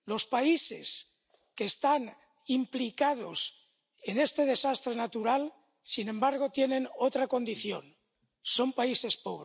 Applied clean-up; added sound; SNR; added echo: none; none; none; none.